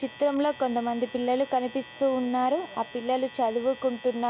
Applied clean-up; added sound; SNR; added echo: none; Alarm; 19 dB; none.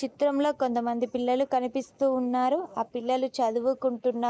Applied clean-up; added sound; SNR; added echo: neural mask model Resemble Enhance denoiser.